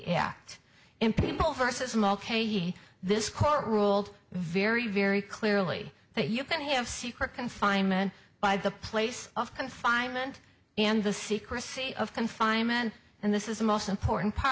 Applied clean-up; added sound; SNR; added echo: none; none; none; none.